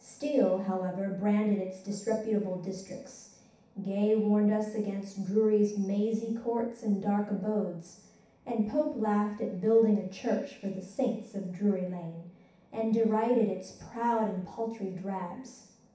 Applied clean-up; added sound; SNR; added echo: none; none; none; reverberation time 0.7 s.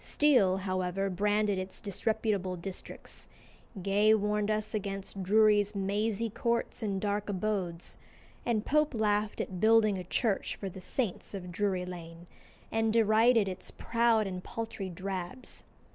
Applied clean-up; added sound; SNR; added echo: none; none; none; none.